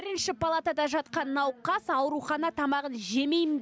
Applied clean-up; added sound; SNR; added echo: none; none; none; none.